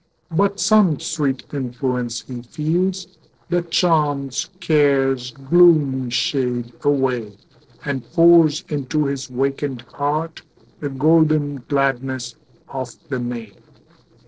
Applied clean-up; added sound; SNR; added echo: neural separator model SepFormer DNS4.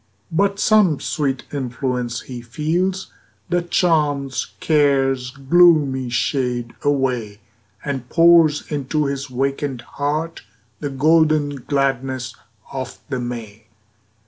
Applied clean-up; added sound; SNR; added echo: none; none; none; none.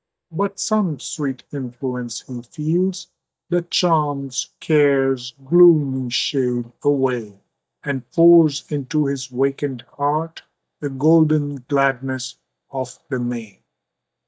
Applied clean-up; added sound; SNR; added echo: neural mask model DeepFilterNet 3.